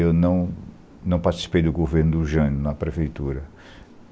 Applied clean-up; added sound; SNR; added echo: none; none; none; none.